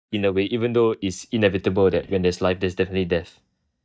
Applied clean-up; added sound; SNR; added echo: neural mask model DeepFilterNet 3.